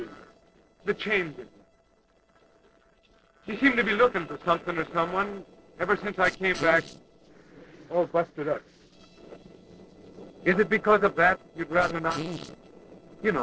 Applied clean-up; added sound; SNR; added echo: neural separator model SepFormer DNS4.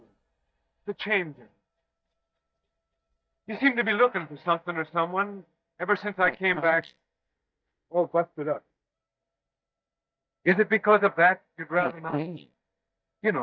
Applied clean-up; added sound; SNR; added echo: neural mask model DeepFilterNet 3.